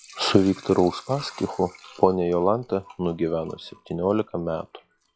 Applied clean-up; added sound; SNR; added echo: classical method log-MMSE.